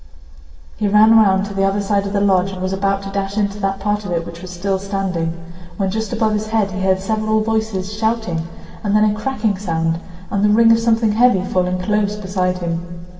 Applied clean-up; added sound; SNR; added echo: none; none; none; reverberation time 1.9 s.